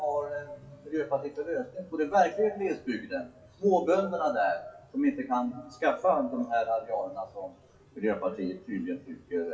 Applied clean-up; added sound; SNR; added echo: classical method WPE with log-MMSE.